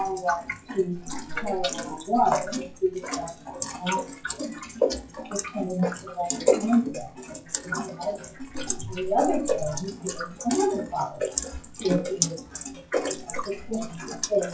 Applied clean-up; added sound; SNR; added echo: classical method WPE with log-MMSE.